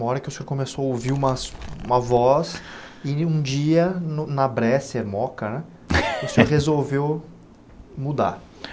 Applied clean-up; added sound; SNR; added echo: none; Animal; 14 dB; none.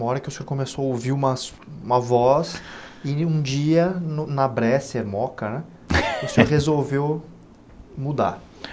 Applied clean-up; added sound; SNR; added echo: none; none; none; none.